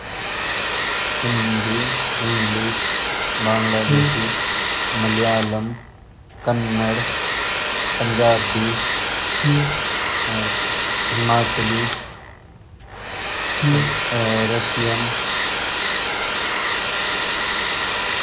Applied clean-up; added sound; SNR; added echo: none; Brass instrument + Domestic sounds, home sounds; -4 dB; none.